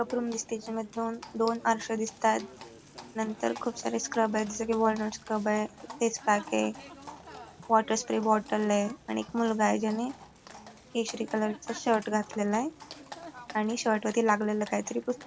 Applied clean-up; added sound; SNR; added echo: none; Livestock, farm animals, working animals; 17 dB; none.